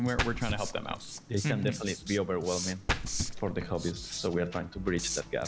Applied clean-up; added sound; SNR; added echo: none; Splash, splatter + Writing; 4 dB; none.